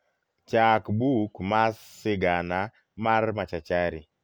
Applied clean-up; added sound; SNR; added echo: none; none; none; none.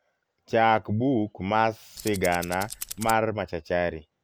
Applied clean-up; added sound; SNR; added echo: none; Tools; 12 dB; none.